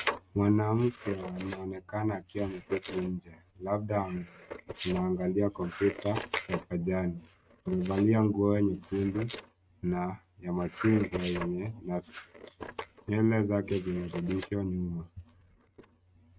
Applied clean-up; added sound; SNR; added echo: neural mask model RNNoise.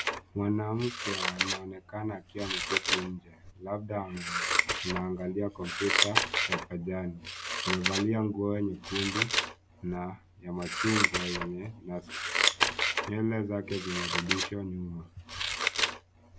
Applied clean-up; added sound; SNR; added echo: none; Scissors; -2 dB; none.